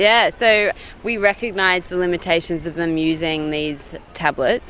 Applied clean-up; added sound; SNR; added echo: none; none; none; none.